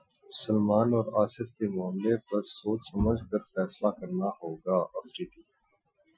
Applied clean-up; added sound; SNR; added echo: classical method Wiener filter.